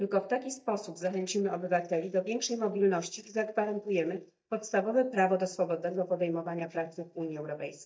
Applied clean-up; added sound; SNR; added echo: neural mask model DeepFilterNet 3.